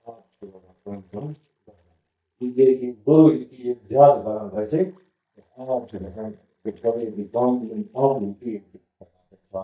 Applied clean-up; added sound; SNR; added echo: neural mask model DeepFilterNet 3.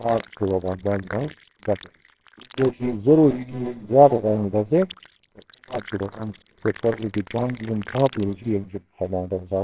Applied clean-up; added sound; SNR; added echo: neural separator model SepFormer WHAMR!.